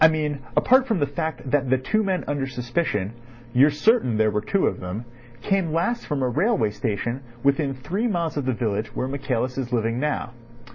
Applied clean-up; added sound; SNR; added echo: none; none; none; none.